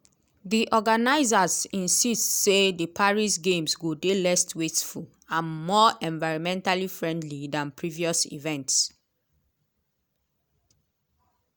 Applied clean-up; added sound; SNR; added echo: none; none; none; none.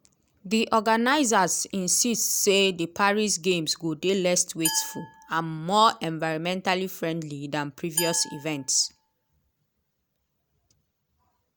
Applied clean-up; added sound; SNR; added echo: none; Glass; 11 dB; none.